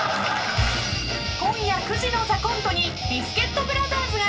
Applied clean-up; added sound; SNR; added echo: none; Guitar; 8 dB; reverberation time 0.2 s.